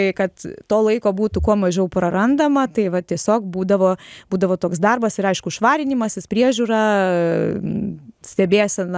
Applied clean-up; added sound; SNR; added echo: none; none; none; none.